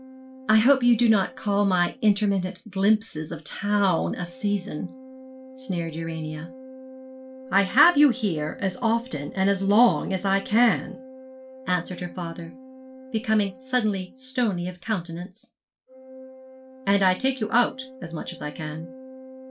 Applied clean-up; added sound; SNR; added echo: none; Organ; 18 dB; reverberation time 0.2 s.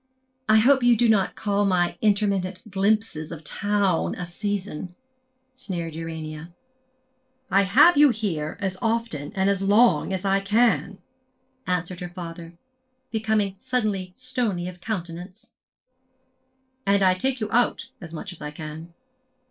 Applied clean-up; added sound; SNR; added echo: neural separator model SepFormer DNS4.